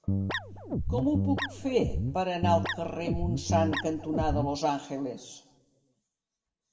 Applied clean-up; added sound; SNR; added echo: none; Guitar; -1 dB; reverberation time 0.8 s.